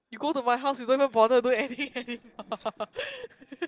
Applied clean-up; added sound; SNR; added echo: neural separator model SepFormer DNS4.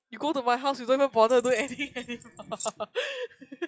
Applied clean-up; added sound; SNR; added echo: classical method log-MMSE.